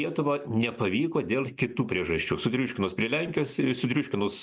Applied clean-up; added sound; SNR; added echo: none; none; none; none.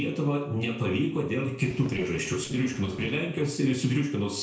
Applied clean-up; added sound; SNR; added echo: neural separator model SepFormer DNS4.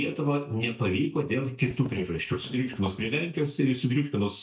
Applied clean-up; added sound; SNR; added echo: neural mask model DeepFilterNet 3.